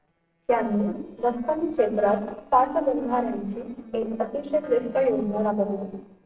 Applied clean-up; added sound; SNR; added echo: neural separator model SepFormer DNS4.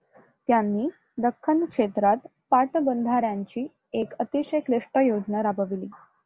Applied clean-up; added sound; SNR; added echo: none; none; none; none.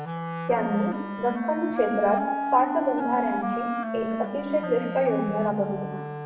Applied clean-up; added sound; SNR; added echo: none; Wind instrument, woodwind instrument; 5 dB; reverberation time 1.1 s.